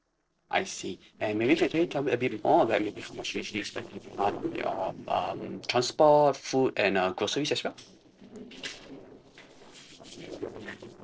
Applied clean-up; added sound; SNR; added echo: neural separator model SepFormer DNS4.